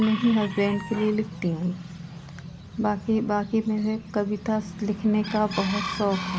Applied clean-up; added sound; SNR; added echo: none; Chicken, rooster; 14 dB; none.